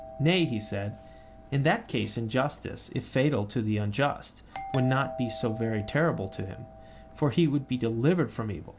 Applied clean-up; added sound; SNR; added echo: none; Doorbell; 16 dB; none.